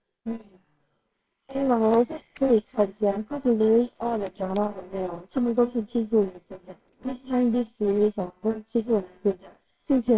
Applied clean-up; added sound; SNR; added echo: neural separator model SepFormer WHAMR!.